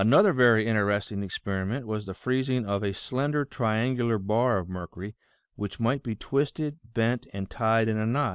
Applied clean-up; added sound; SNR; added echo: none; none; none; none.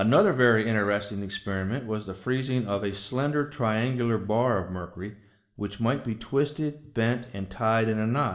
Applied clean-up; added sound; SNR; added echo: none; none; none; reverberation time 0.6 s.